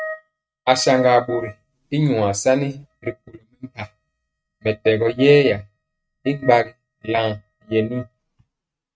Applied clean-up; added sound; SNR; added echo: neural mask model RNNoise.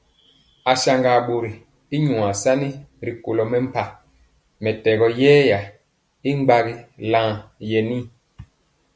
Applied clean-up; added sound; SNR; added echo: none; none; none; none.